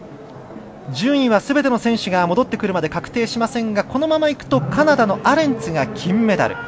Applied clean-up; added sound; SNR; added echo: none; none; none; none.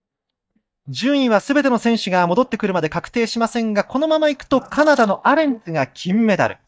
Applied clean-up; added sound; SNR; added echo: neural mask model DeepFilterNet 3.